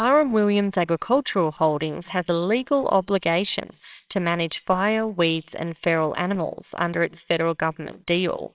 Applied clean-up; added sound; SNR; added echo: neural separator model SepFormer WHAMR!.